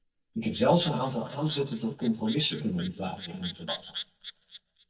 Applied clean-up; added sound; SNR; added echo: neural mask model DeepFilterNet 3.